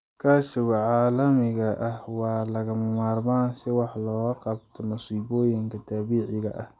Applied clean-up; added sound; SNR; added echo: none; none; none; none.